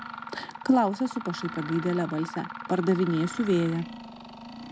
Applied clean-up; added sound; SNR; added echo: none; Mechanisms; 12 dB; none.